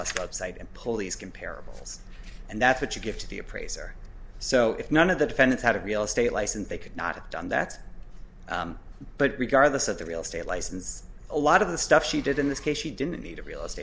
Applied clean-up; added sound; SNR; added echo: none; none; none; none.